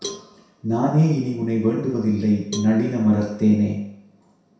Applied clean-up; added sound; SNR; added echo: none; Cowbell; 20 dB; reverberation time 0.7 s.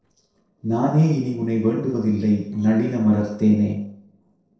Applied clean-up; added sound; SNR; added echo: neural separator model SepFormer DNS4.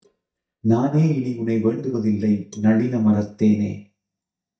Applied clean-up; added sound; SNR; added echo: neural mask model DeepFilterNet 3.